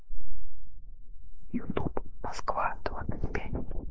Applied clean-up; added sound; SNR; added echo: neural mask model Resemble Enhance denoiser.